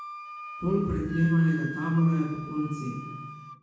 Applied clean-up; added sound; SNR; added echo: none; Wind instrument, woodwind instrument; 13 dB; reverberation time 1.1 s.